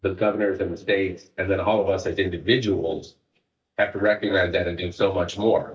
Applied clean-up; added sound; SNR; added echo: neural mask model DeepFilterNet 3.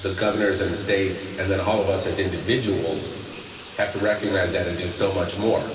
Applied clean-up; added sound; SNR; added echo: none; Sink (filling or washing) / Water tap, faucet; 14 dB; reverberation time 2.8 s.